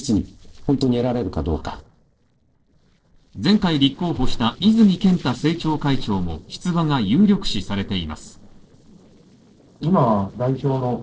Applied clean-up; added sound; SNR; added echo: neural separator model SepFormer DNS4.